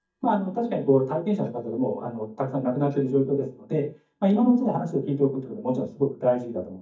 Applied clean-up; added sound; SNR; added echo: neural mask model DeepFilterNet 3.